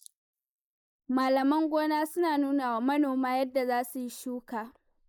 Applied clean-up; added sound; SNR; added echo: neural mask model Resemble Enhance denoiser.